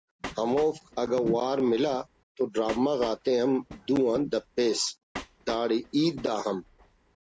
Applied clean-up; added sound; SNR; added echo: none; Train; 17 dB; none.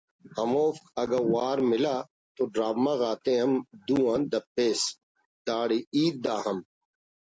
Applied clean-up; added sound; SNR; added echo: none; none; none; none.